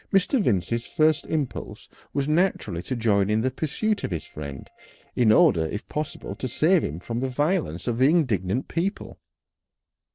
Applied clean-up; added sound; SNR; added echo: neural separator model SepFormer DNS4.